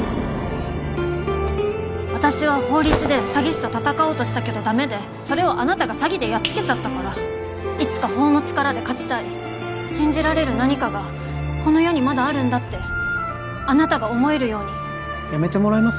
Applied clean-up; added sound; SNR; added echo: none; none; none; none.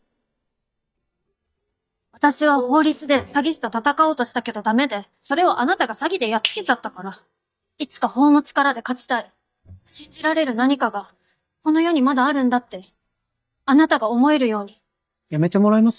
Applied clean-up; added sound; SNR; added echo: neural mask model DeepFilterNet 3.